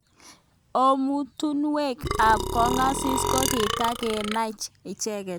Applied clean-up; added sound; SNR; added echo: none; Burping, eructation; 2 dB; none.